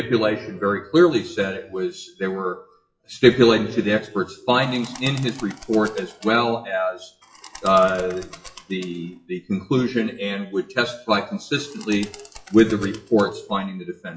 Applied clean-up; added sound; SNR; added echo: classical method WPE with log-MMSE.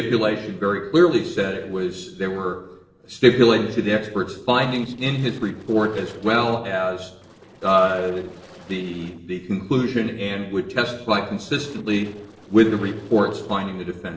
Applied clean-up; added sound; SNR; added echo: neural separator model SepFormer DNS4.